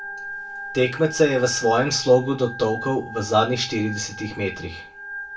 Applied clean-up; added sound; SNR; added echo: none; Organ; 12 dB; reverberation time 0.2 s.